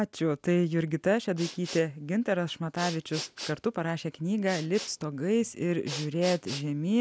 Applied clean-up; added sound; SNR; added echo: none; Respiratory sounds; 14 dB; none.